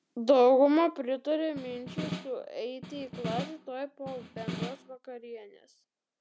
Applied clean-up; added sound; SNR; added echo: none; Snare drum; 10 dB; none.